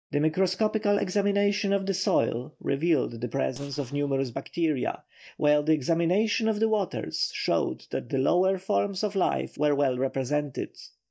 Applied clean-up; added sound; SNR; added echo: neural mask model DeepFilterNet 3.